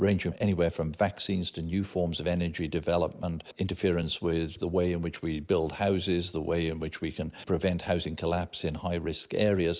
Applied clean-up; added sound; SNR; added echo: none; none; none; none.